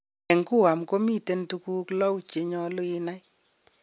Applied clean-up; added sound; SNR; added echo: none; none; none; none.